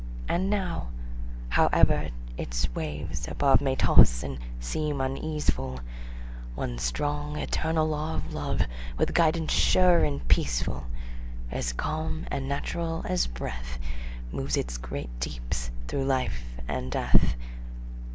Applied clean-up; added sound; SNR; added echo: none; none; none; none.